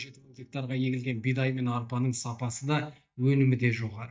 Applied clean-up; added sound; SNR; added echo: neural mask model DeepFilterNet 3.